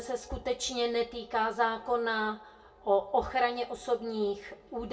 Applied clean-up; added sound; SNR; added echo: none; none; none; reverberation time 0.2 s.